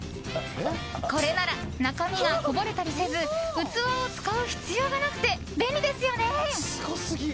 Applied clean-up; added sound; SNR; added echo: none; Hi-hat; 11 dB; none.